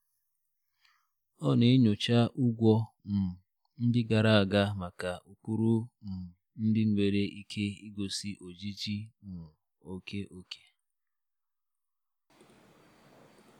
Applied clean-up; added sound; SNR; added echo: none; none; none; none.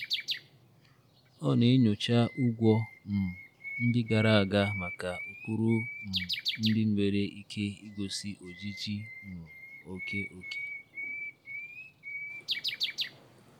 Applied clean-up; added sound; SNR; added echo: none; Bird; 9 dB; none.